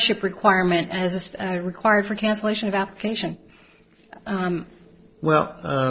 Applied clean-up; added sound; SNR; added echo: neural separator model SepFormer DNS4.